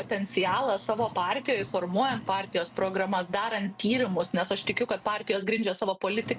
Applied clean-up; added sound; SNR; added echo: none; Car; 18 dB; none.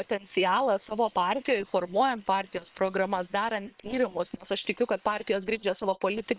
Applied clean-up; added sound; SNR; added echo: neural separator model SepFormer WHAM!.